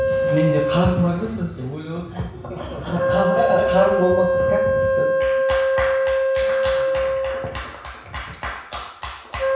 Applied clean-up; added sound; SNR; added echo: none; Wind instrument, woodwind instrument; -3 dB; reverberation time 0.7 s.